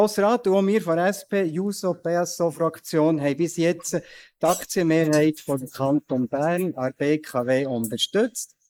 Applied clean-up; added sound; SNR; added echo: neural mask model Resemble Enhance denoiser.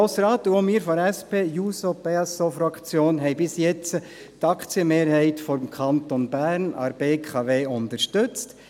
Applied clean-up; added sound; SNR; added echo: none; none; none; none.